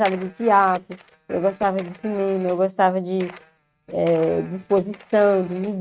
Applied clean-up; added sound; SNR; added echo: neural mask model RNNoise.